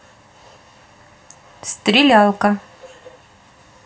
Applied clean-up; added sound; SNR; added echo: none; none; none; reverberation time 0.2 s.